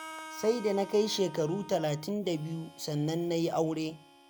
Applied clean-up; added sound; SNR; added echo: none; Harmonica; 17 dB; none.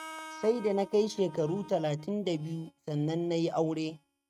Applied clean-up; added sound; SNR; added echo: neural mask model RNNoise.